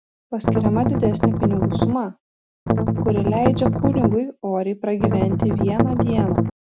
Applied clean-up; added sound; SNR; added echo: none; Strum; -4 dB; none.